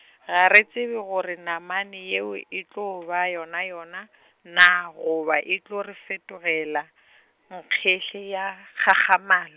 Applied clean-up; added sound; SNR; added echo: none; none; none; none.